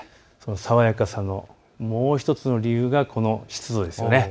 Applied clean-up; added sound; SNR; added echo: none; none; none; none.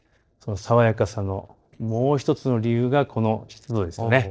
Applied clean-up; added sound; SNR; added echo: neural separator model SepFormer DNS4.